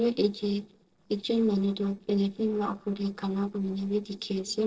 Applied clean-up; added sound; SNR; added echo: neural separator model SepFormer DNS4.